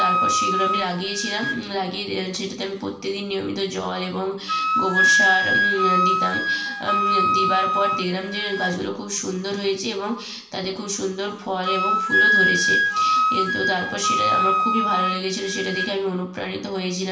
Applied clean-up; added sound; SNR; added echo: none; Wind instrument, woodwind instrument; -3 dB; reverberation time 0.9 s.